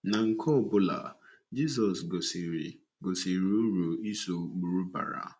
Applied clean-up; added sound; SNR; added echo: none; none; none; none.